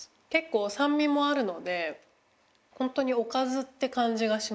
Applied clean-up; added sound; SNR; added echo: none; none; none; none.